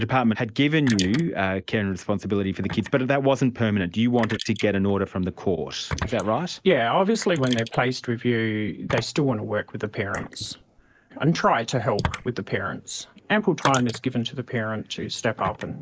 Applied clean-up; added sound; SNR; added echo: neural mask model Resemble Enhance denoiser.